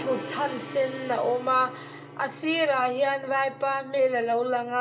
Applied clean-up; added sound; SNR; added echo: none; Gong; 14 dB; reverberation time 0.2 s.